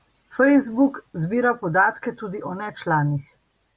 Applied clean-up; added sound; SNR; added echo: none; none; none; none.